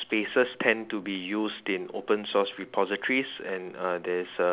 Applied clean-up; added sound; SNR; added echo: none; none; none; none.